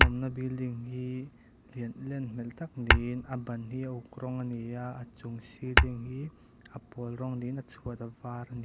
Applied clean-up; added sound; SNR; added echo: none; Tap / Hammer / Glass; -3 dB; none.